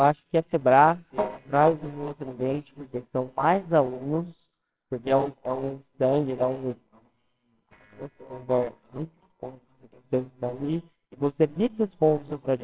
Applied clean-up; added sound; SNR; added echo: neural separator model SepFormer WHAMR!.